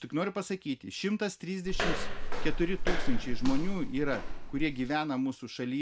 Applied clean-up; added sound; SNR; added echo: none; Walk, footsteps; -5 dB; none.